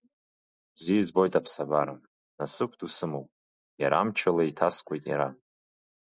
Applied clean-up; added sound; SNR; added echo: none; none; none; none.